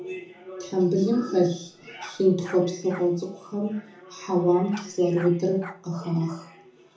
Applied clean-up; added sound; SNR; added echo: none; Bark; 19 dB; reverberation time 0.6 s.